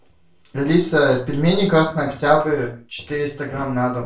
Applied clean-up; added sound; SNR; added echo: none; none; none; reverberation time 0.3 s.